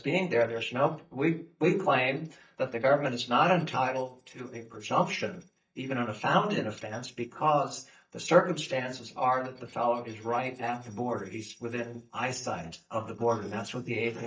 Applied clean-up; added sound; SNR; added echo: neural mask model DeepFilterNet 3.